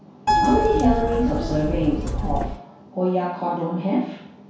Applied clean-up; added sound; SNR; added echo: none; Keyboard (musical); 0 dB; reverberation time 0.6 s.